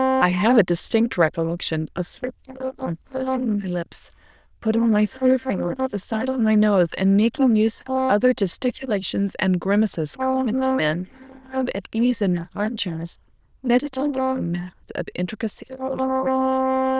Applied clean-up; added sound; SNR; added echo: neural diffusion model UNIVERSE++.